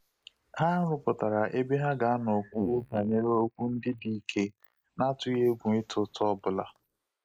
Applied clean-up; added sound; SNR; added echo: neural mask model Resemble Enhance denoiser.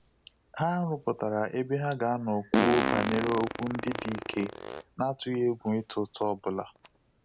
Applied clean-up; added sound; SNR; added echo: none; Fart; 4 dB; none.